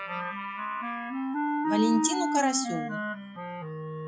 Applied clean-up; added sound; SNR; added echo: classical method log-MMSE.